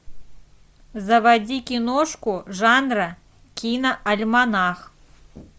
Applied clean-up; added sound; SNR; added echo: none; none; none; none.